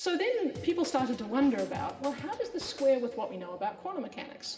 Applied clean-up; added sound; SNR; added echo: none; Scratching (performance technique); 16 dB; reverberation time 2.2 s.